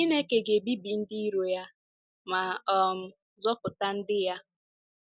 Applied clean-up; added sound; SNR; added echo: none; none; none; none.